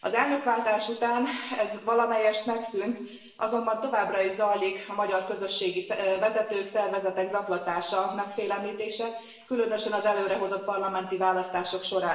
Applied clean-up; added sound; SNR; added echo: none; none; none; reverberation time 0.8 s.